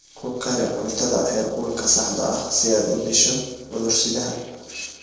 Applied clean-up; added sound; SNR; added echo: neural separator model SepFormer DNS4.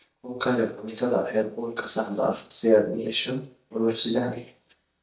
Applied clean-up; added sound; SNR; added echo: neural mask model DeepFilterNet 3.